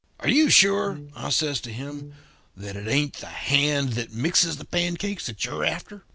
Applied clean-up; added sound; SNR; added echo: none; Brass instrument; 14 dB; none.